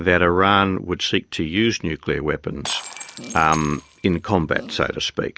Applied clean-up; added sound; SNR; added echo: none; Fart + Shatter; 15 dB; none.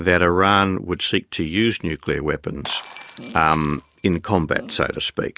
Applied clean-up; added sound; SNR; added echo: neural mask model RNNoise.